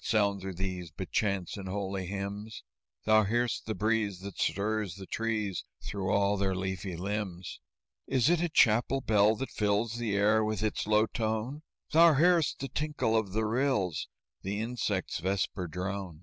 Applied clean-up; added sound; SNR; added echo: none; none; none; none.